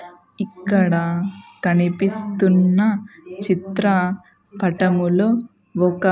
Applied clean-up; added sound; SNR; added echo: none; none; none; none.